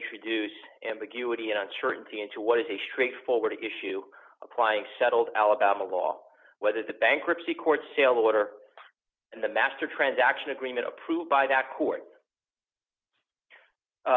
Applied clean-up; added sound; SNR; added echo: none; none; none; none.